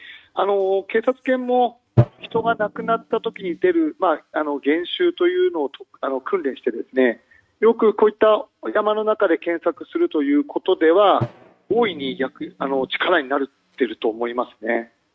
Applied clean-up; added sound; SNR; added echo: neural mask model RNNoise.